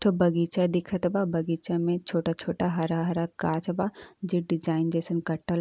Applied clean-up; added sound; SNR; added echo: none; none; none; none.